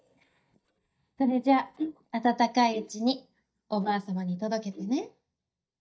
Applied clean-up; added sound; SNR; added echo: neural mask model DeepFilterNet 3.